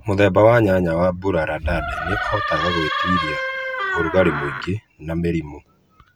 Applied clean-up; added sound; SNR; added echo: none; Door; 3 dB; none.